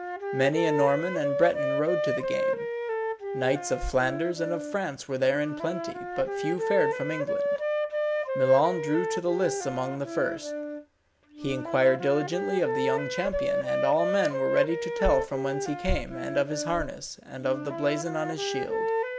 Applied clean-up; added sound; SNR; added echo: none; Wind instrument, woodwind instrument; 2 dB; none.